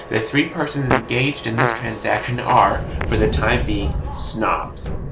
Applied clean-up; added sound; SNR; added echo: none; Subway, metro, underground + Fart; 3 dB; none.